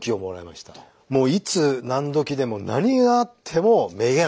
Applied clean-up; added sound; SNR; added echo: none; none; none; none.